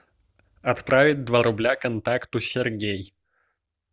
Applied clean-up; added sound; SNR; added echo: none; none; none; none.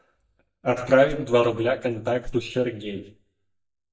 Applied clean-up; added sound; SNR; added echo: neural mask model DeepFilterNet 3.